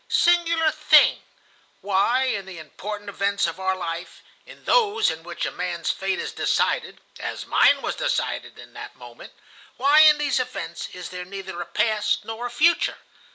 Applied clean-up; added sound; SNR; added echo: none; none; none; none.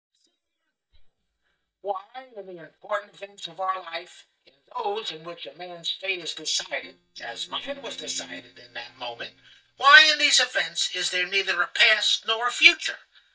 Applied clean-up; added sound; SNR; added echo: neural mask model DeepFilterNet 3.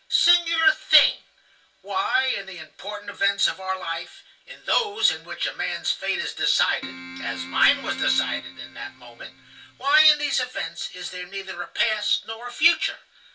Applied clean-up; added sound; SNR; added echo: none; Keyboard (musical); 14 dB; reverberation time 0.1 s.